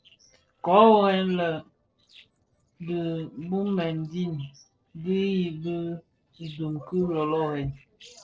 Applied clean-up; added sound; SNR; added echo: neural separator model SepFormer DNS4.